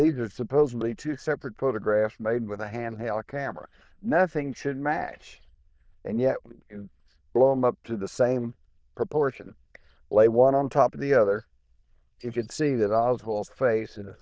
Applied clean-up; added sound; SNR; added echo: neural diffusion model UNIVERSE++.